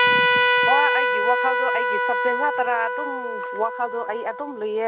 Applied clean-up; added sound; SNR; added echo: none; Trumpet; -4 dB; none.